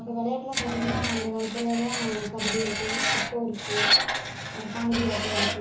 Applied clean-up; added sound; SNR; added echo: none; Screech; -1 dB; reverberation time 0.8 s.